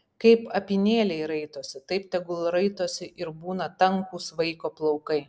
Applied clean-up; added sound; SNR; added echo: none; none; none; none.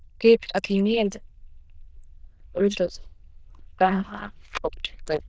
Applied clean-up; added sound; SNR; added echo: neural diffusion model UNIVERSE++.